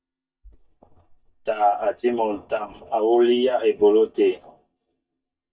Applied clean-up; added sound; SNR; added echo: neural mask model DeepFilterNet 3.